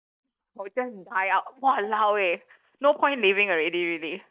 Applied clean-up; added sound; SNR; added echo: neural mask model DeepFilterNet 3.